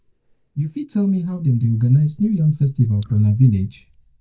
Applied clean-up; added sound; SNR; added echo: neural mask model DeepFilterNet 3.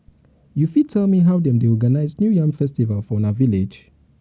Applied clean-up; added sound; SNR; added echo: none; none; none; none.